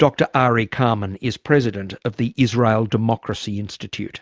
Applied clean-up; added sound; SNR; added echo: none; none; none; none.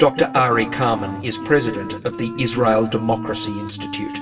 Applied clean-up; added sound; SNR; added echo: none; Wind instrument, woodwind instrument; 11 dB; reverberation time 1.3 s.